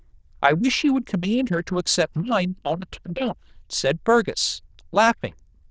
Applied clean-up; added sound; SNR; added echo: neural diffusion model UNIVERSE++.